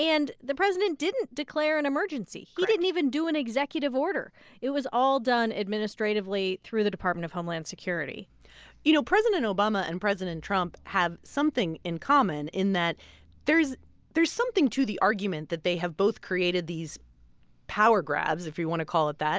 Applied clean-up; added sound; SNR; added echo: none; none; none; none.